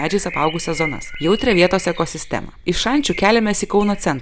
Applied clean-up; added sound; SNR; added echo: none; Bird; 14 dB; none.